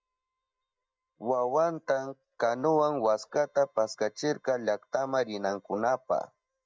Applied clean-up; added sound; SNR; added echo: neural mask model DeepFilterNet 3.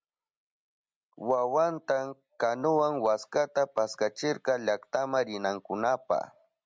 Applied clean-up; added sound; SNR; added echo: none; none; none; none.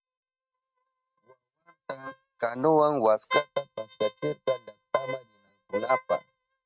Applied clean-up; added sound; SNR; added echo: neural mask model RNNoise.